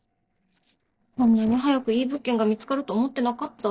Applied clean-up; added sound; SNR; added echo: neural separator model SepFormer DNS4.